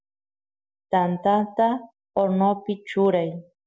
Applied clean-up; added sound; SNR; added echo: none; none; none; none.